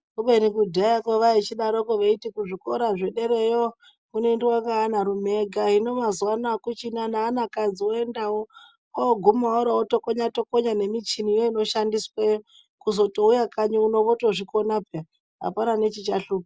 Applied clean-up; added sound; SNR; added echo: none; none; none; none.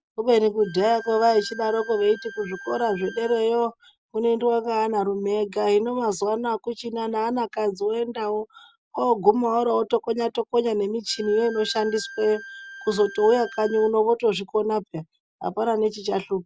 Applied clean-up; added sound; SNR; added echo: none; Bowed string instrument; 17 dB; none.